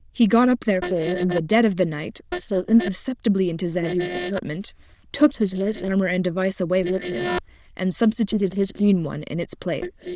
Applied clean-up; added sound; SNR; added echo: neural diffusion model UNIVERSE++.